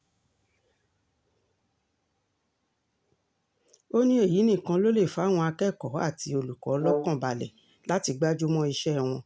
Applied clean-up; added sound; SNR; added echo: none; Brass instrument; 5 dB; none.